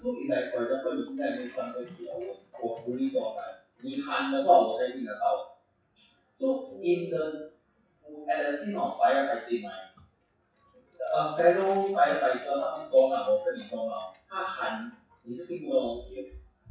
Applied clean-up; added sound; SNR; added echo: classical method WPE with log-MMSE.